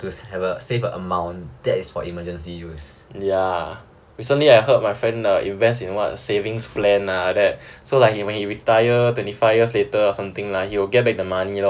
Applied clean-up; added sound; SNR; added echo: none; none; none; none.